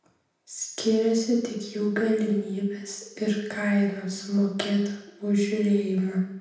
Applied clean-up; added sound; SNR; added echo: none; none; none; reverberation time 0.8 s.